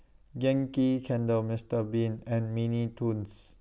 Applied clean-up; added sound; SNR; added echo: none; none; none; none.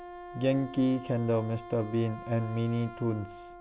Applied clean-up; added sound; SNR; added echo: none; Wind instrument, woodwind instrument; 14 dB; none.